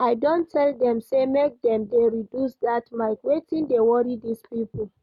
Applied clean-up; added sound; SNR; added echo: none; none; none; none.